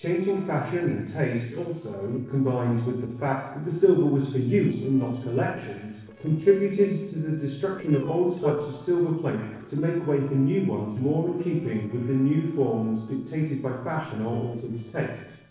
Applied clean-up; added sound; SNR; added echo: neural separator model SepFormer DNS4.